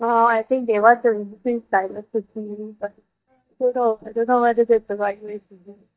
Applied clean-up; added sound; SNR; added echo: neural mask model DeepFilterNet 3.